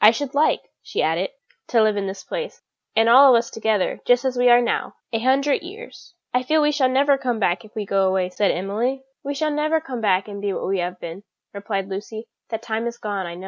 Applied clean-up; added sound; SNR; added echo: none; none; none; none.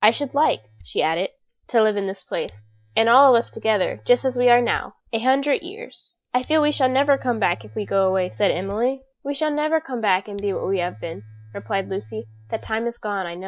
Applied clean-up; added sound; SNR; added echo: neural mask model DeepFilterNet 3.